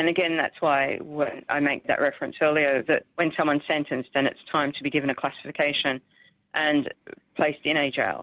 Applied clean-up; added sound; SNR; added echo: none; none; none; none.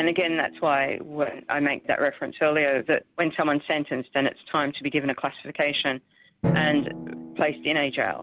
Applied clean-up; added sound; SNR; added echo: none; Drum; 11 dB; none.